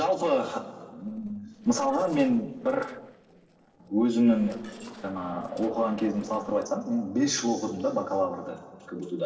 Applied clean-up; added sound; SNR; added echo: neural separator model SepFormer DNS4.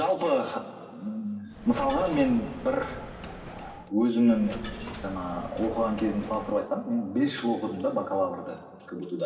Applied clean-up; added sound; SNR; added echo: none; Coin (dropping); 12 dB; reverberation time 2.2 s.